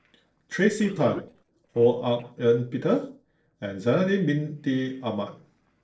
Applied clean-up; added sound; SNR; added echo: neural separator model SepFormer DNS4.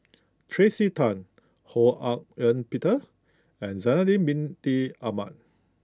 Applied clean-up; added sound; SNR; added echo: none; none; none; none.